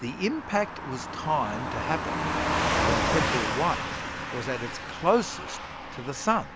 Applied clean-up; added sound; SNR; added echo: none; Car passing by / Truck; 0 dB; none.